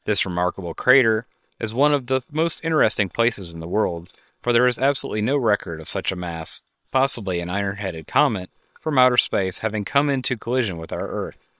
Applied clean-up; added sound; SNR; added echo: neural separator model SepFormer WHAM!.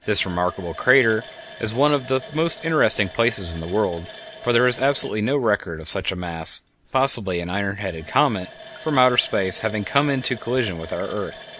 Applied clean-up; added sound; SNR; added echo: none; Water tap, faucet; 18 dB; none.